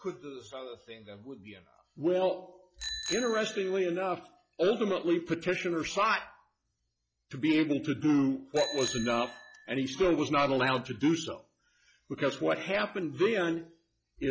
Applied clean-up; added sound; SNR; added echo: classical method log-MMSE.